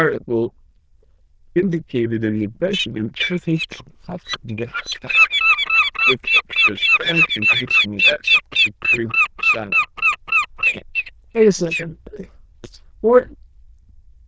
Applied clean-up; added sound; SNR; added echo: neural diffusion model UNIVERSE++.